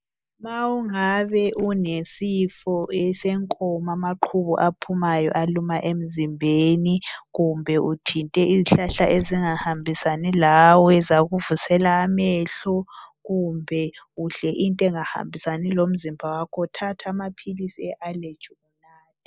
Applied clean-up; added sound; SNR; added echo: neural mask model Resemble Enhance denoiser.